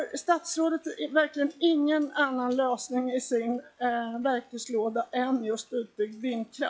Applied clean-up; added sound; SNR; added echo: classical method log-MMSE.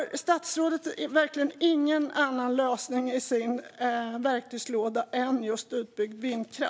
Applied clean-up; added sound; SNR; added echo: none; none; none; none.